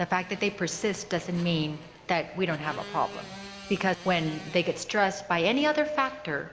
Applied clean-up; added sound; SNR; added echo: none; Motorcycle; 17 dB; none.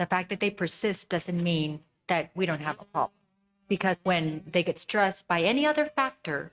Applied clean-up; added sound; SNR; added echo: neural mask model RNNoise.